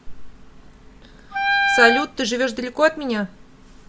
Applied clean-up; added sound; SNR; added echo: none; Wind instrument, woodwind instrument; -2 dB; none.